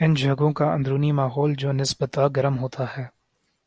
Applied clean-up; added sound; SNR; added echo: none; none; none; none.